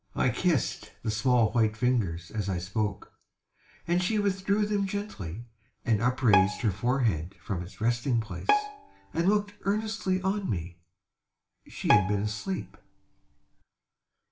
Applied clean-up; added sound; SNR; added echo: none; Bowed string instrument; 5 dB; reverberation time 0.3 s.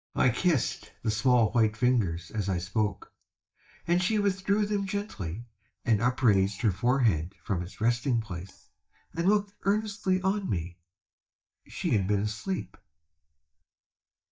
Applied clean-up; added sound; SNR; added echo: neural mask model DeepFilterNet 3.